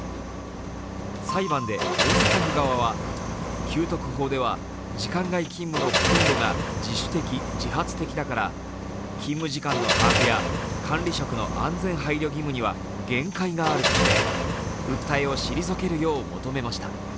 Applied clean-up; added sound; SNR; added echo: none; Car; -1 dB; none.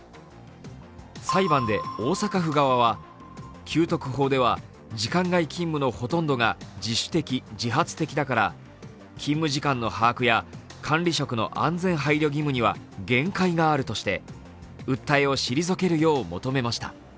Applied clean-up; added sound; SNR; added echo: none; none; none; none.